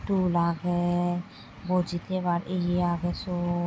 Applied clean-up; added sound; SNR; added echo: none; none; none; none.